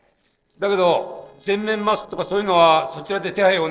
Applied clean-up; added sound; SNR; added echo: neural separator model SepFormer DNS4.